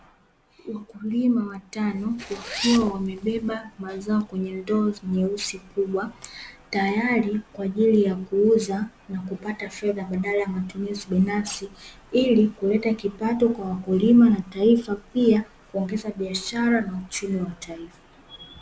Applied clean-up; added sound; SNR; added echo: none; Zipper (clothing); 10 dB; none.